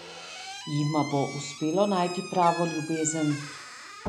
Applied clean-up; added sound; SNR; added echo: none; Squeak / Slam; 12 dB; none.